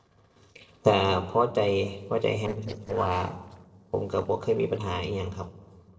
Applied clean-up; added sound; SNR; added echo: neural separator model SepFormer DNS4.